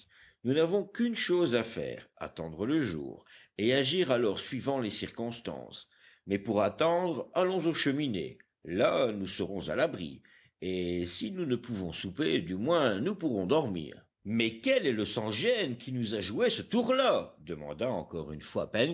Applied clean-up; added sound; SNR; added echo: none; none; none; none.